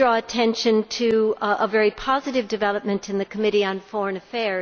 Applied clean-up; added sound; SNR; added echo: none; none; none; none.